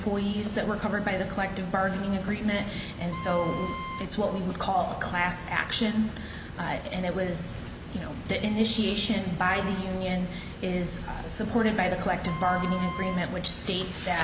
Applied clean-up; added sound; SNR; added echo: none; Wind instrument, woodwind instrument; 11 dB; none.